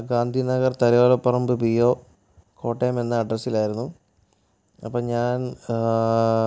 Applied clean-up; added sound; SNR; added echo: none; none; none; none.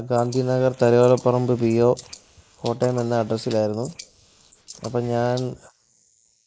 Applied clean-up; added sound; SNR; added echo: neural mask model Resemble Enhance denoiser.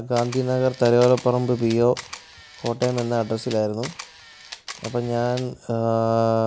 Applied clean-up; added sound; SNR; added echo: none; Camera; 17 dB; none.